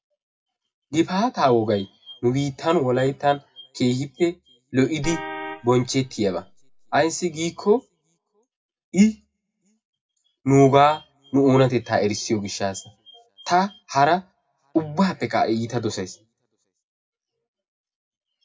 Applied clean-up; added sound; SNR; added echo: none; Vehicle horn, car horn, honking; 12 dB; reverberation time 0.2 s.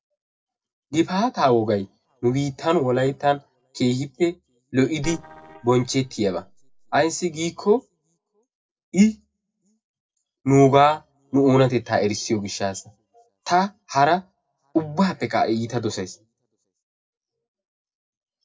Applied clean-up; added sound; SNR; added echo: neural separator model SepFormer DNS4.